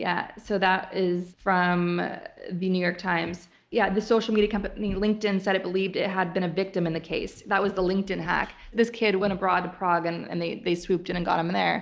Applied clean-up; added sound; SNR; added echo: none; none; none; none.